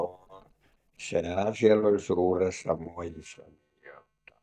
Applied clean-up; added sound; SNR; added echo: neural mask model DeepFilterNet 3.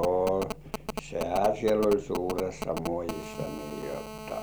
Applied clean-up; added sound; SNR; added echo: none; Telephone; 9 dB; none.